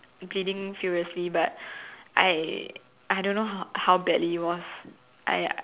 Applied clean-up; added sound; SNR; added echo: none; none; none; none.